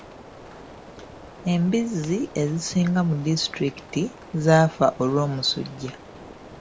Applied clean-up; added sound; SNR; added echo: none; Rain; 19 dB; none.